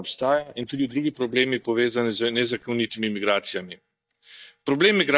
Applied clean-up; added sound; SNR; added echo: neural mask model DeepFilterNet 3.